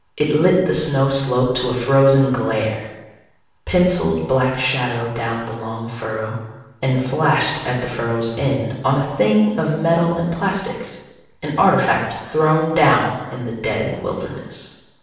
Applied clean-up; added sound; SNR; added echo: none; none; none; reverberation time 0.9 s.